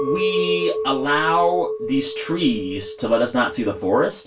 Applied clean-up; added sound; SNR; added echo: none; Chink, clink; 5 dB; reverberation time 0.2 s.